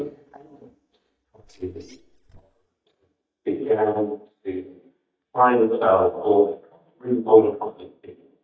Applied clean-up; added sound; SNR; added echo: neural mask model DeepFilterNet 3.